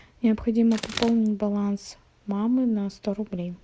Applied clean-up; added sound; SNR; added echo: none; Bird; 9 dB; none.